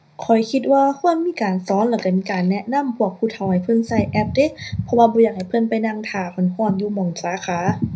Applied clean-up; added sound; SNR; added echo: none; none; none; reverberation time 0.4 s.